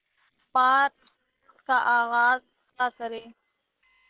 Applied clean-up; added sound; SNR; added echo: neural separator model SepFormer WHAM!.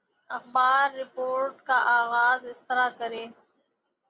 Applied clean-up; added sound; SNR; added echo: none; none; none; none.